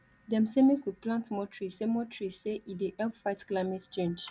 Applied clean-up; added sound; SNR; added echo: none; none; none; none.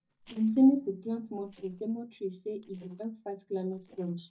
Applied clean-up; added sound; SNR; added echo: neural mask model DeepFilterNet 3.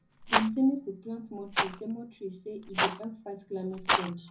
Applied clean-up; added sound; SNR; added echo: none; Rattle; 0 dB; reverberation time 0.4 s.